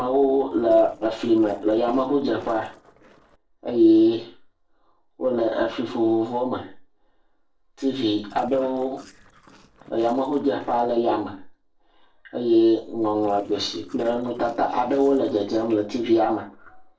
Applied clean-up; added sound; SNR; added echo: neural separator model SepFormer DNS4.